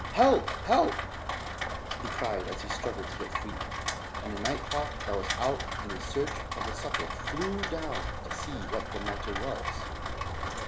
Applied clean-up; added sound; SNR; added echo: none; Rain; 1 dB; none.